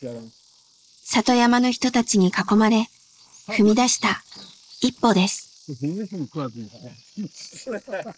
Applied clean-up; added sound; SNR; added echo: neural mask model Resemble Enhance denoiser.